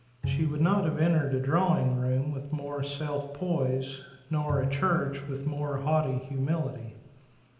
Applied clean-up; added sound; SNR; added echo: none; Bowed string instrument; 9 dB; reverberation time 0.8 s.